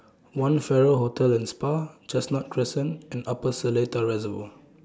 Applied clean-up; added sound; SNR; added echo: none; none; none; none.